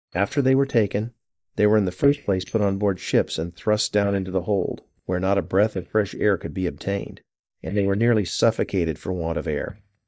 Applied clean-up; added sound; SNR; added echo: neural mask model DeepFilterNet 3.